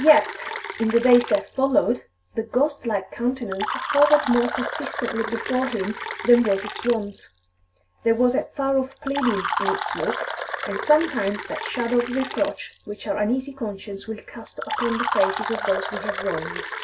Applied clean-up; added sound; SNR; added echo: none; Fill (with liquid); 6 dB; none.